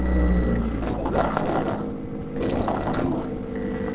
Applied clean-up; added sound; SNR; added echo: neural separator model SepFormer DNS4.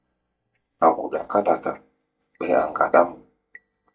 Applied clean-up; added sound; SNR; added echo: neural mask model DeepFilterNet 3.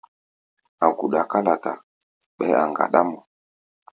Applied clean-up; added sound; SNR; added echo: none; none; none; none.